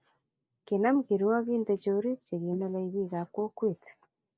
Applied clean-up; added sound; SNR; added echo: neural mask model Resemble Enhance denoiser.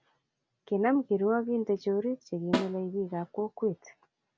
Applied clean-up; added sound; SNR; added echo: none; Snare drum; 5 dB; none.